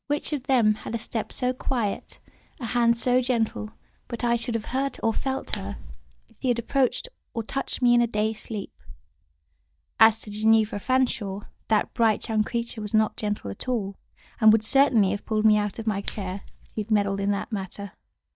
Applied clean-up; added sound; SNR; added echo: neural mask model DeepFilterNet 3.